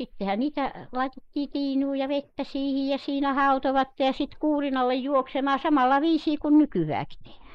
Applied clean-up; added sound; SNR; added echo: neural mask model Resemble Enhance denoiser.